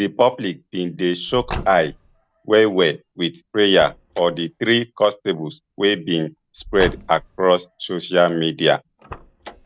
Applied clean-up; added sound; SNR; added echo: none; Car; 18 dB; none.